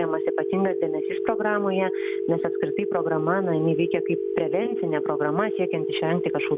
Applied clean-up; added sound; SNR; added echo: none; Telephone; 0 dB; none.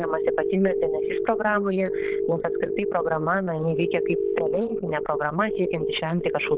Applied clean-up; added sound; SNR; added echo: neural diffusion model UNIVERSE++.